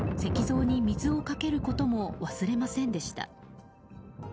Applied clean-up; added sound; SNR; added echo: none; Thunder; 5 dB; none.